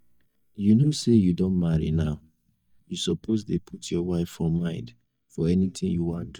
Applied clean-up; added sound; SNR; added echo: neural mask model DeepFilterNet 3.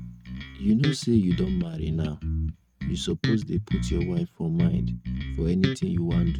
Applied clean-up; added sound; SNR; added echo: neural mask model RNNoise.